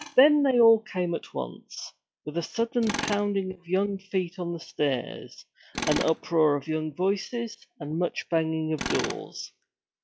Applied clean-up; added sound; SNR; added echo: classical method log-MMSE.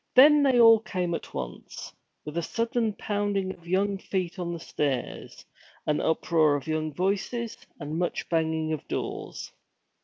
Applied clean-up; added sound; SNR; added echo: none; none; none; none.